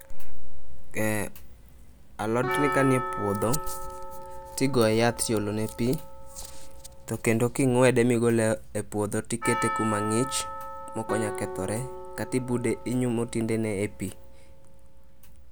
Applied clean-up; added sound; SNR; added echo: none; Percussion + Guitar; 12 dB; none.